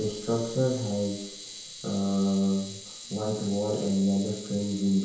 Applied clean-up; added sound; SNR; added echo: none; Camera; 14 dB; reverberation time 1.0 s.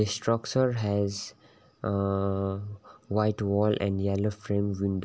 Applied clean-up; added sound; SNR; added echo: none; none; none; none.